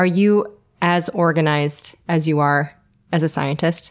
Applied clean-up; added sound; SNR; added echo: none; none; none; none.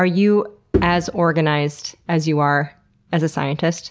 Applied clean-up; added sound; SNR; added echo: none; Bowed string instrument; 8 dB; none.